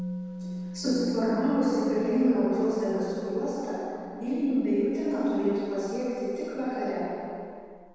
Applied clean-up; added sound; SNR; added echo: none; Musical instrument; 14 dB; reverberation time 2.1 s.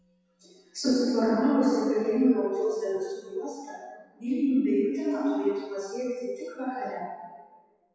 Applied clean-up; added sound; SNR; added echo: classical method WPE with log-MMSE.